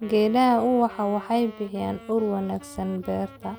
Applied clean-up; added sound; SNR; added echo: none; Wind instrument, woodwind instrument; 20 dB; none.